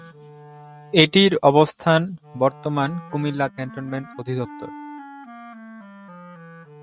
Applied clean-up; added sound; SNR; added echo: neural mask model RNNoise.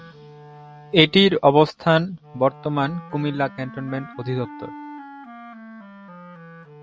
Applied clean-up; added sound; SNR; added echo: none; Wind instrument, woodwind instrument; 18 dB; none.